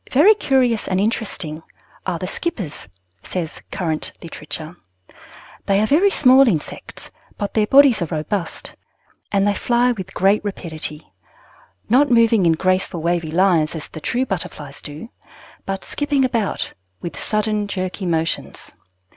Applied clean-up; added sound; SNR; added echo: none; none; none; none.